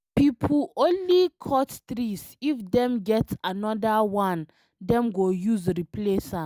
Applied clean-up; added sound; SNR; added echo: none; none; none; none.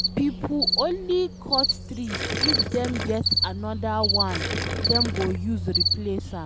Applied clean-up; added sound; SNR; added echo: none; Gurgling + Cricket; -2 dB; none.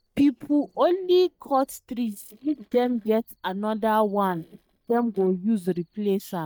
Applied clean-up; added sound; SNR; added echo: neural mask model DeepFilterNet 3.